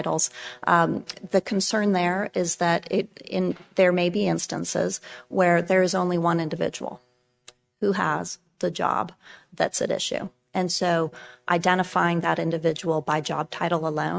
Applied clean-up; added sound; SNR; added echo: neural mask model RNNoise.